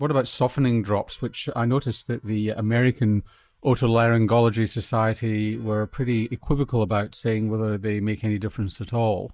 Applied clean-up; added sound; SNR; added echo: neural mask model DeepFilterNet 3.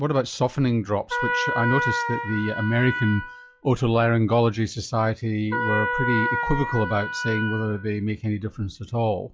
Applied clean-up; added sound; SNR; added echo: classical method log-MMSE.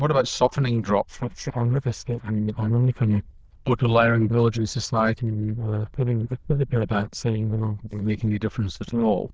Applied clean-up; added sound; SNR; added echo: neural diffusion model UNIVERSE++.